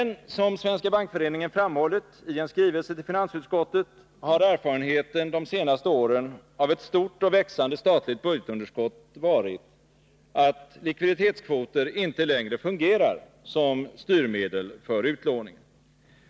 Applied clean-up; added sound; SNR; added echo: none; none; none; none.